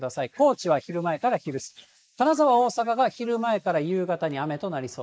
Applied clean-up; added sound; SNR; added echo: neural mask model Resemble Enhance denoiser.